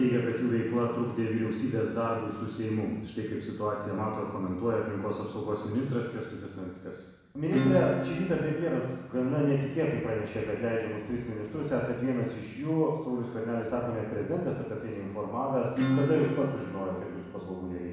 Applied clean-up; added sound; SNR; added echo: none; Acoustic guitar / Strum; 8 dB; reverberation time 1.1 s.